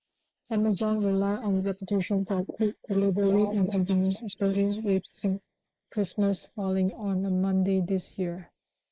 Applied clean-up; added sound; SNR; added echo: neural mask model Resemble Enhance denoiser.